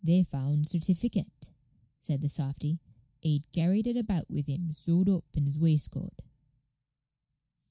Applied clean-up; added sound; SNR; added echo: none; none; none; none.